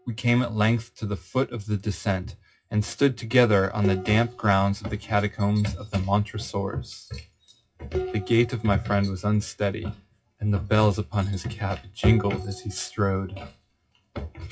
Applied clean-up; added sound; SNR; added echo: classical method WPE with log-MMSE.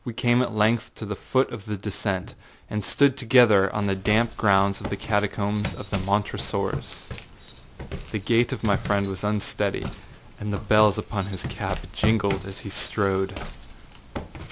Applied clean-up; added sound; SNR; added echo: none; none; none; none.